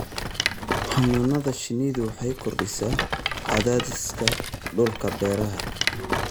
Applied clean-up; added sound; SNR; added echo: none; Rattle; 3 dB; none.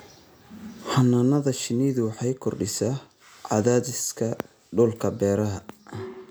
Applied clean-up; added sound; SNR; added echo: none; none; none; none.